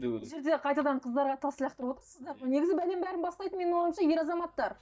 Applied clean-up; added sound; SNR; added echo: neural mask model DeepFilterNet 3.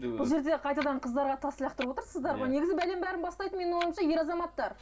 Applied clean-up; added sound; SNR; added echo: none; Clock; 18 dB; reverberation time 0.2 s.